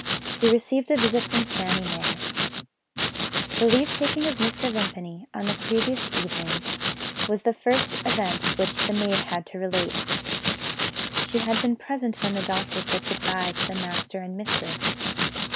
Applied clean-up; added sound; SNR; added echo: none; Domestic sounds, home sounds; 1 dB; none.